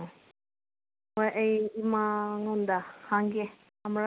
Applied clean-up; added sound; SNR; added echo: none; none; none; none.